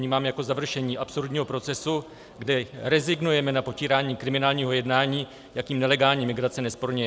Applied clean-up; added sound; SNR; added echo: none; none; none; none.